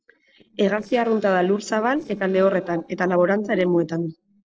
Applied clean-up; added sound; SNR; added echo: neural separator model SepFormer DNS4.